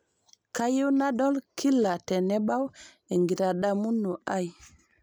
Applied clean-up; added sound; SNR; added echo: none; none; none; none.